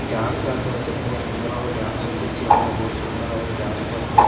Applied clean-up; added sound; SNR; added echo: none; Bird; -4 dB; reverberation time 2.5 s.